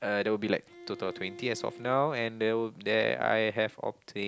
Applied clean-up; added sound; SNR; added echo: none; Bowed string instrument; 18 dB; none.